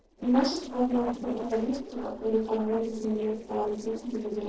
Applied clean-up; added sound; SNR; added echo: neural separator model SepFormer DNS4.